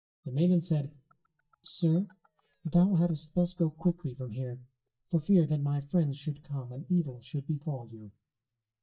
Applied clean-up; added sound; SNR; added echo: neural mask model DeepFilterNet 3.